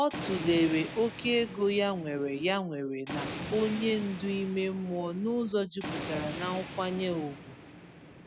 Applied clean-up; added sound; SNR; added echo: none; Thunder; 10 dB; none.